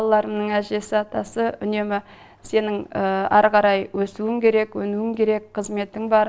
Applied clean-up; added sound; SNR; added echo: none; none; none; none.